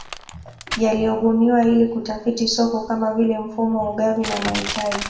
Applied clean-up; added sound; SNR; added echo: none; Crushing; 13 dB; reverberation time 0.7 s.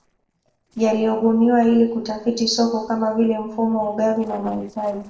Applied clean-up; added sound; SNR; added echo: neural separator model SepFormer DNS4.